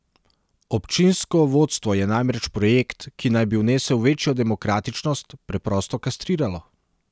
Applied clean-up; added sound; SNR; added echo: none; none; none; none.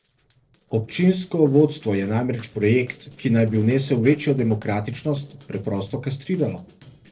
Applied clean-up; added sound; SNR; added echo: neural separator model SepFormer DNS4.